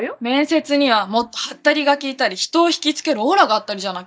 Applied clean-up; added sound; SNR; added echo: neural mask model DeepFilterNet 3.